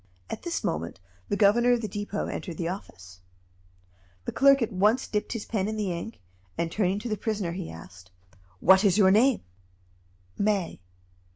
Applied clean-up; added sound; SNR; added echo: none; none; none; none.